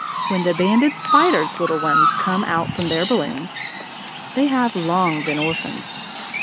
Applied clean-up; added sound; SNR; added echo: none; Chirp, tweet; 2 dB; none.